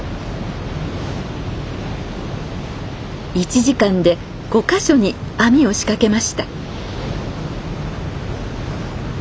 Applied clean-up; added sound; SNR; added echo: none; none; none; none.